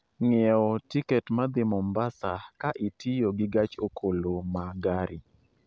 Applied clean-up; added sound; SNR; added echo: none; none; none; none.